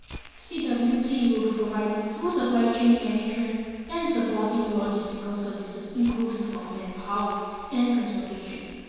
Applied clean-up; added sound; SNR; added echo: none; Fire; 19 dB; reverberation time 1.9 s.